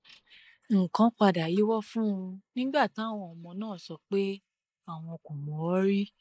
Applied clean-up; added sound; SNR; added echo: neural mask model Resemble Enhance denoiser.